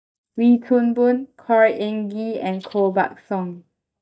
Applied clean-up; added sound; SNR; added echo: neural mask model DeepFilterNet 3.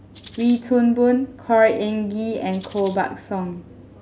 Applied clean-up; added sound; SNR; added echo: none; Rattle (instrument); 4 dB; none.